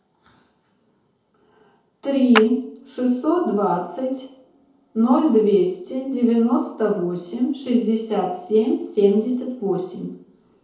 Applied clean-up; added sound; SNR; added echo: none; Clapping; 8 dB; reverberation time 0.8 s.